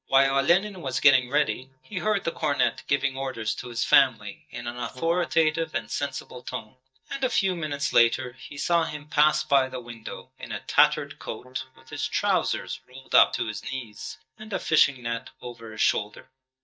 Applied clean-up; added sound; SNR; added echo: neural mask model DeepFilterNet 3.